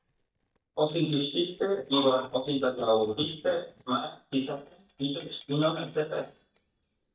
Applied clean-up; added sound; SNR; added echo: neural mask model DeepFilterNet 3.